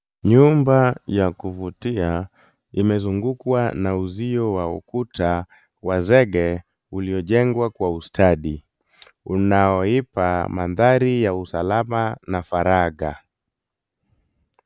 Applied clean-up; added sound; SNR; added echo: none; none; none; none.